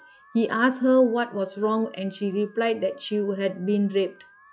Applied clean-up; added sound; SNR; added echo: classical method log-MMSE.